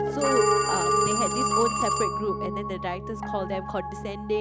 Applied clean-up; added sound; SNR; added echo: none; Telephone + Piano; -4 dB; none.